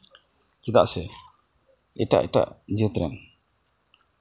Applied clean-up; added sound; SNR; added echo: none; none; none; none.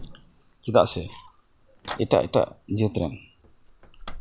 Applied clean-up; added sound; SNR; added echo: none; Microwave oven; 16 dB; none.